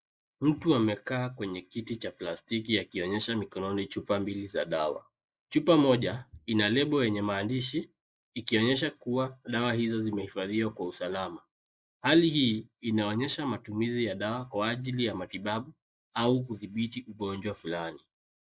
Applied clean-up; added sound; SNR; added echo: neural mask model Resemble Enhance denoiser.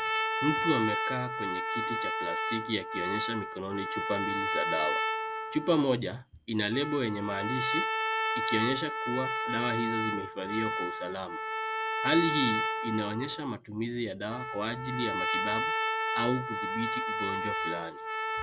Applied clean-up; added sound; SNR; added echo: none; Trumpet; -1 dB; none.